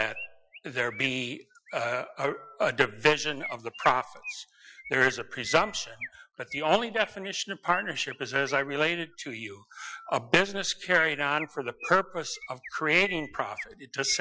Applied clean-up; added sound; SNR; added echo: classical method Wiener filter.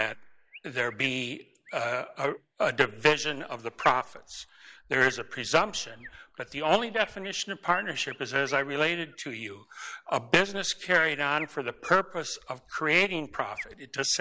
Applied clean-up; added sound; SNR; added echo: neural mask model Resemble Enhance denoiser.